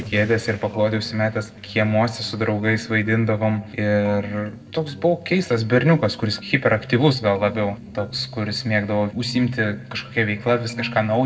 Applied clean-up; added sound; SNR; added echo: neural separator model SepFormer DNS4.